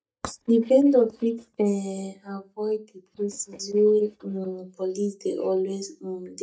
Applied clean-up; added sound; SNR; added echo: neural mask model DeepFilterNet 3.